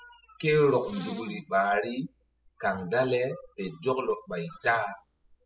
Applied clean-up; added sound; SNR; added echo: classical method spectral subtraction.